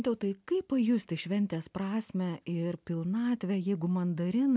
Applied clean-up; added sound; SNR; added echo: none; none; none; none.